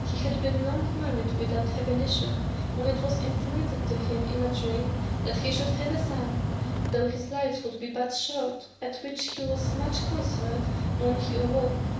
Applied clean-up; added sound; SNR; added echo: none; Mechanical fan; -2 dB; reverberation time 0.7 s.